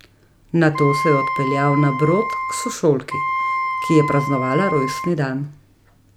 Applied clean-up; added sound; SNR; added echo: none; Wind instrument, woodwind instrument; 4 dB; none.